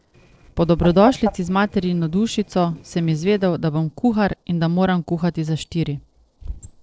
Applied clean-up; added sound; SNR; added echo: neural separator model SepFormer DNS4.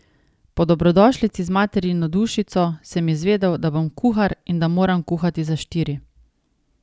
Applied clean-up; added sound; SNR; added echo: none; none; none; none.